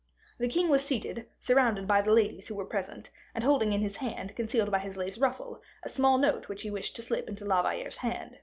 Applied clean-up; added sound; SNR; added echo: none; none; none; none.